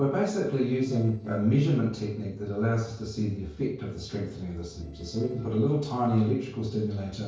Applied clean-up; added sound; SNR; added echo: neural separator model SepFormer DNS4.